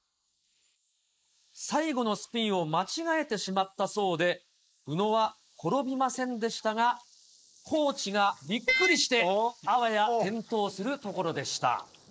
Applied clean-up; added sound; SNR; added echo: neural mask model Resemble Enhance denoiser.